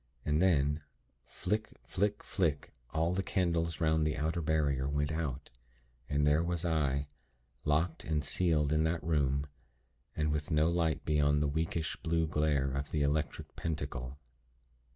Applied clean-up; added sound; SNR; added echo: none; none; none; none.